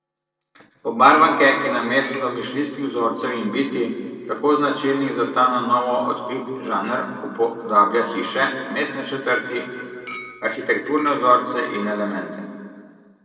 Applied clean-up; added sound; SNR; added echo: neural separator model SepFormer DNS4.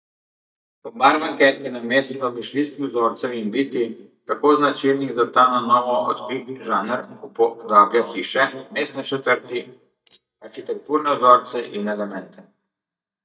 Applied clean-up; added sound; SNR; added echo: neural mask model DeepFilterNet 3.